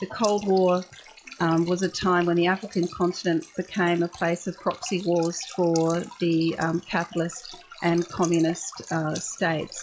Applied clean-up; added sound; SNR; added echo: classical method log-MMSE.